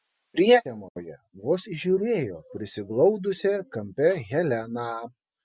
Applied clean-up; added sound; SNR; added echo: none; none; none; none.